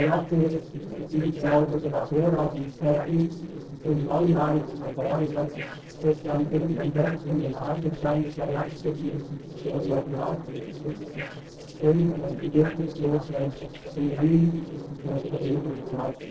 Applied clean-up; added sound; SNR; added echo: neural separator model SepFormer DNS4.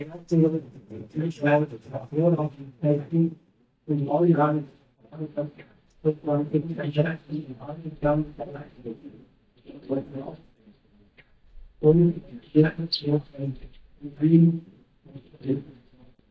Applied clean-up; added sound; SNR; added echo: neural mask model DeepFilterNet 3.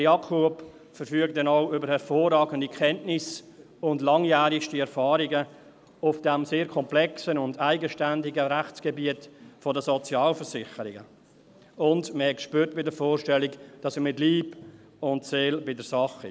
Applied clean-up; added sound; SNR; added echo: none; none; none; none.